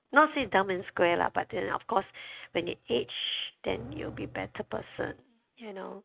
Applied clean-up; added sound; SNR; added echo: neural mask model RNNoise.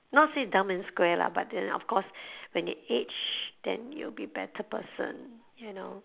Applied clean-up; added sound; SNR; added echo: none; none; none; none.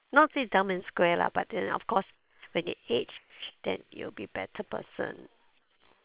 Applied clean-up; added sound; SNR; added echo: neural separator model SepFormer WHAM!.